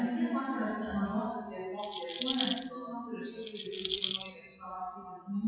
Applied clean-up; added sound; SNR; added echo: classical method WPE with log-MMSE.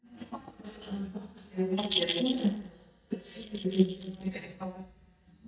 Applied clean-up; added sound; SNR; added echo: neural mask model DeepFilterNet 3.